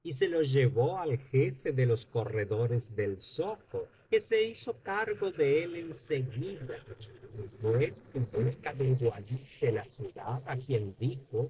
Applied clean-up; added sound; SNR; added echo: neural separator model SepFormer DNS4.